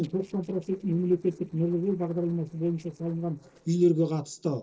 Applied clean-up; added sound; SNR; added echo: neural separator model SepFormer DNS4.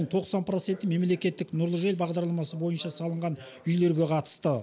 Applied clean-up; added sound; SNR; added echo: none; none; none; none.